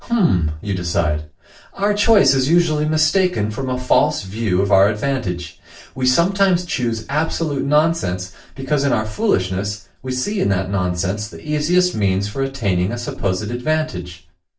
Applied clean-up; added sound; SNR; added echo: none; none; none; reverberation time 0.3 s.